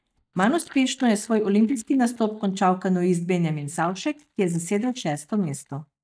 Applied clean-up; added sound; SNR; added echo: neural mask model DeepFilterNet 3.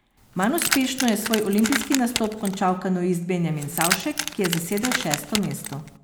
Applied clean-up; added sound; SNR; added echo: none; Keys jangling; 5 dB; none.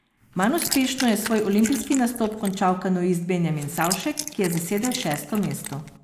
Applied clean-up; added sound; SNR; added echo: neural mask model Resemble Enhance denoiser.